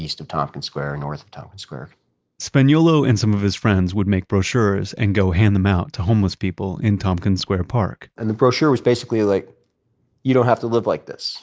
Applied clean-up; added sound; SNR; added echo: none; none; none; none.